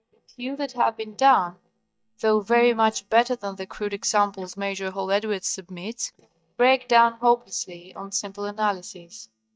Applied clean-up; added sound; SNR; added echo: neural mask model DeepFilterNet 3.